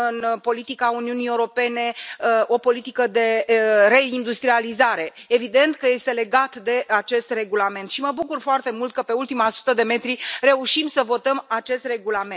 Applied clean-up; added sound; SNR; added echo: none; none; none; none.